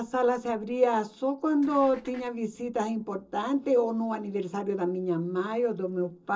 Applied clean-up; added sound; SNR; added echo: neural separator model SepFormer DNS4.